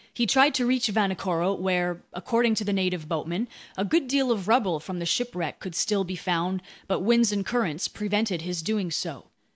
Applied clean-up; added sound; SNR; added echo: none; none; none; none.